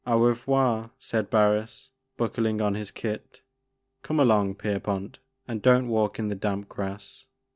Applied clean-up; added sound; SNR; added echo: none; none; none; none.